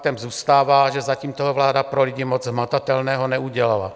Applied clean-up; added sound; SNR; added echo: none; none; none; none.